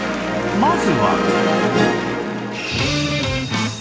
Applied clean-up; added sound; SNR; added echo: none; none; none; none.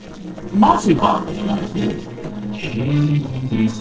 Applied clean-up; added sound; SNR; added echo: neural separator model SepFormer DNS4.